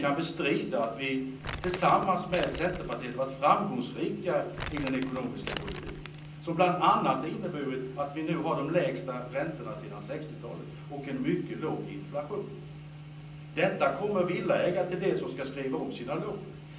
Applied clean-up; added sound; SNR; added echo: none; Crumpling, crinkling; 10 dB; reverberation time 0.6 s.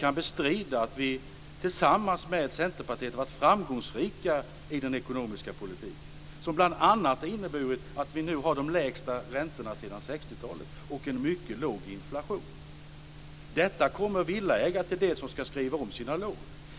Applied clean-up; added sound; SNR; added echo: none; none; none; none.